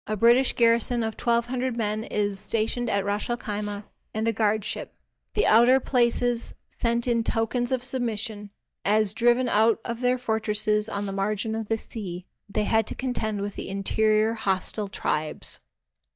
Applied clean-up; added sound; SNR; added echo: neural mask model DeepFilterNet 3.